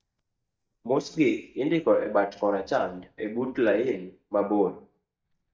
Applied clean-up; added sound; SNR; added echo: neural mask model DeepFilterNet 3.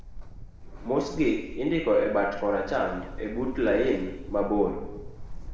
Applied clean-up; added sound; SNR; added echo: none; Bird; 10 dB; reverberation time 1.0 s.